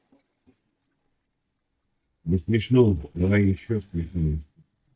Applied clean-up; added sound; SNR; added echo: neural mask model DeepFilterNet 3.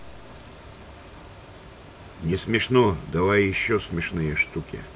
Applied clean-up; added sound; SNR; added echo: none; none; none; none.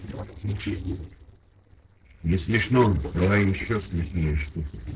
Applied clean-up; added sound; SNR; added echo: neural separator model SepFormer DNS4.